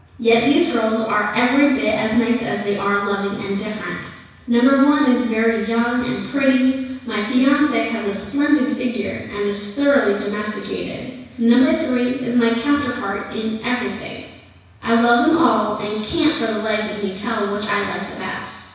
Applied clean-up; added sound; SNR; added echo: none; none; none; reverberation time 1.1 s.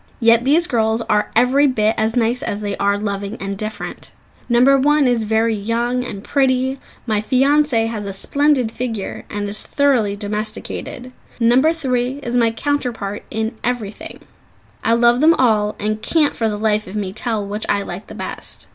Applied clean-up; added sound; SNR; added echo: none; none; none; none.